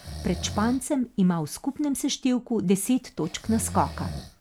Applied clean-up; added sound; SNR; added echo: none; Breathing; 12 dB; none.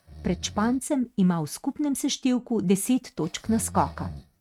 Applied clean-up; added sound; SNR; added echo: neural mask model RNNoise.